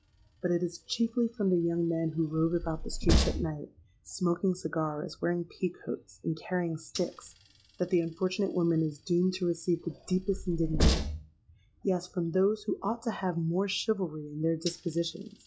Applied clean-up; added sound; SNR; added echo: classical method log-MMSE.